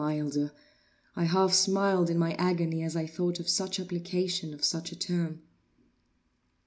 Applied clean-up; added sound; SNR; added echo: none; none; none; none.